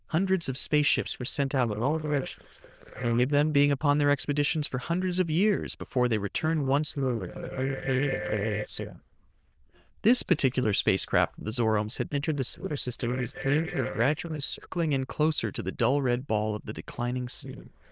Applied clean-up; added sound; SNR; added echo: neural diffusion model UNIVERSE++.